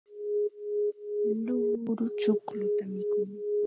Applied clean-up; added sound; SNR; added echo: none; Alarm; -5 dB; none.